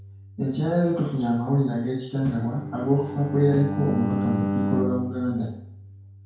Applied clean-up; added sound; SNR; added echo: none; Bowed string instrument; 6 dB; reverberation time 0.5 s.